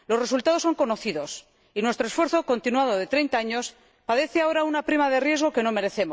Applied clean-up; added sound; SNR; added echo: none; none; none; none.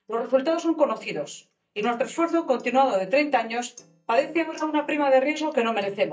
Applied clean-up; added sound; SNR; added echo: neural mask model DeepFilterNet 3.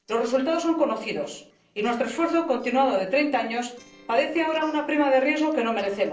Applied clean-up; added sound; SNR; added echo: neural separator model SepFormer DNS4.